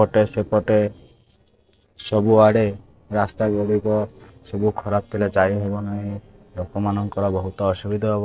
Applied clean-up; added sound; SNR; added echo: neural separator model SepFormer DNS4.